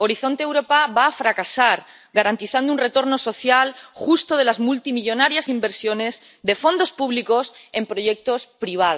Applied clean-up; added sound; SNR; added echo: none; none; none; none.